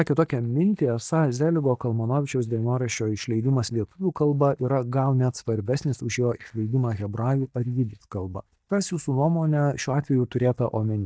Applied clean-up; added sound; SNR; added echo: neural mask model DeepFilterNet 3.